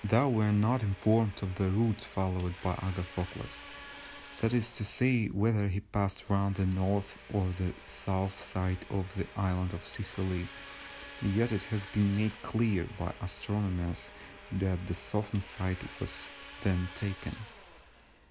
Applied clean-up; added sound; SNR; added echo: none; Domestic sounds, home sounds; 18 dB; none.